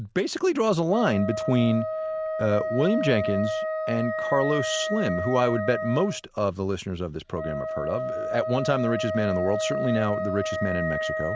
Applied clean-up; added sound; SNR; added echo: none; Wind instrument, woodwind instrument; 4 dB; none.